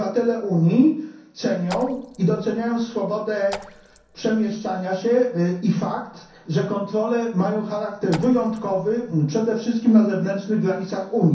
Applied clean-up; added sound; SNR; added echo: none; Raindrop / Splash, splatter; 19 dB; reverberation time 0.6 s.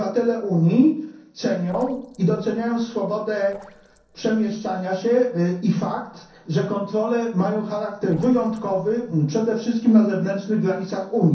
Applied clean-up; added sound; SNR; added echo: neural separator model SepFormer DNS4.